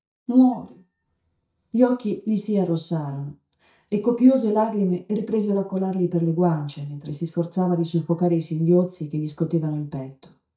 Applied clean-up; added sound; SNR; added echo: neural mask model DeepFilterNet 3.